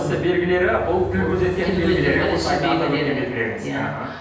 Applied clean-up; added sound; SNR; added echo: none; Train; 13 dB; reverberation time 0.9 s.